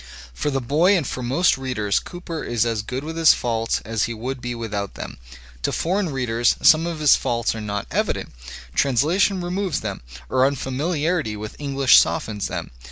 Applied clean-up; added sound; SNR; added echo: none; none; none; none.